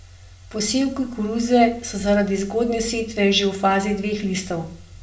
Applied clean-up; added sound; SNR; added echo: none; none; none; reverberation time 0.4 s.